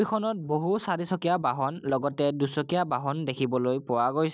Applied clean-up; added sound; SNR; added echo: neural mask model Resemble Enhance denoiser.